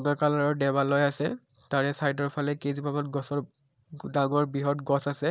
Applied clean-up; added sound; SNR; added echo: none; none; none; none.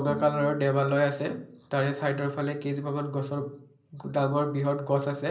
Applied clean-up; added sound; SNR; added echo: none; Bowed string instrument; 17 dB; reverberation time 0.5 s.